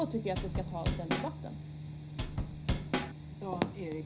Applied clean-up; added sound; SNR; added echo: none; Drum / Drum kit; -3 dB; reverberation time 0.5 s.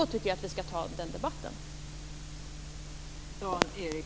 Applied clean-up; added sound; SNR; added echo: none; none; none; none.